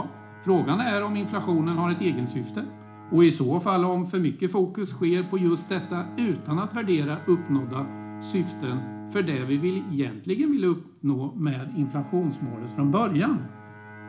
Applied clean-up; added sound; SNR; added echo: none; Bowed string instrument; 16 dB; reverberation time 0.4 s.